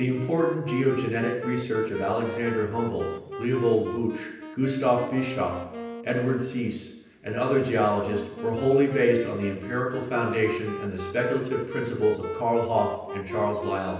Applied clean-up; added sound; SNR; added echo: none; Wind instrument, woodwind instrument; 10 dB; reverberation time 0.9 s.